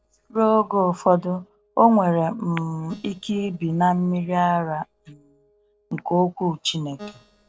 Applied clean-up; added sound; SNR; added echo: neural separator model SepFormer DNS4.